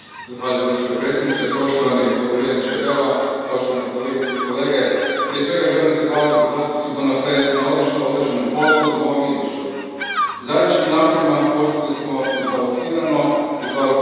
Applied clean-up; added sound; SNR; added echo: none; Bird vocalization, bird call, bird song; 11 dB; reverberation time 2.1 s.